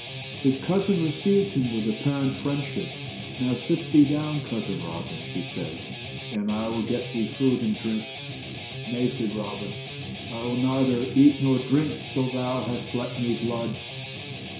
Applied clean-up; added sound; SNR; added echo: none; Guitar; 10 dB; reverberation time 0.5 s.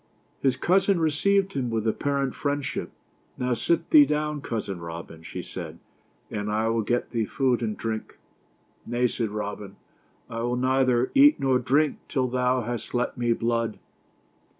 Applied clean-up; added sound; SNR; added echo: none; none; none; none.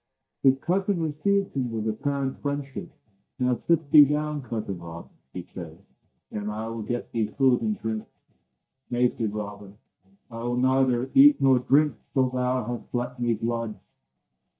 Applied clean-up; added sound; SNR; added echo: neural mask model DeepFilterNet 3.